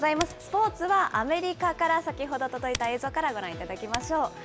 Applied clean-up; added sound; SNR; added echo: none; Typing; 12 dB; none.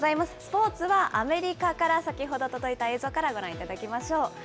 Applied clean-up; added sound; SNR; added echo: none; none; none; none.